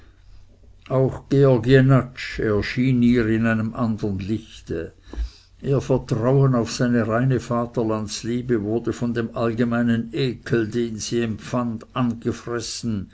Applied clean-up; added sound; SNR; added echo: none; none; none; none.